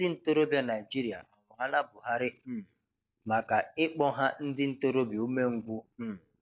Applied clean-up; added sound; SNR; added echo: neural mask model DeepFilterNet 3.